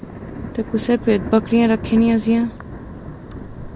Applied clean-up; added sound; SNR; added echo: none; Thunder; 11 dB; none.